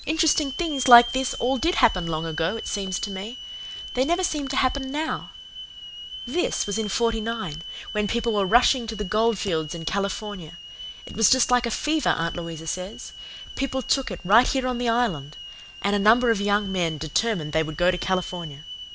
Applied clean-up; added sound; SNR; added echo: none; Hiss / Alarm; 12 dB; none.